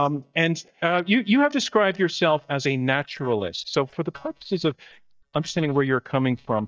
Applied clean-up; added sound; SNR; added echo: neural mask model DeepFilterNet 3.